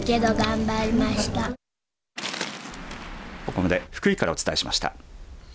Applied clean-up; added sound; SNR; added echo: none; Waves, surf; 12 dB; none.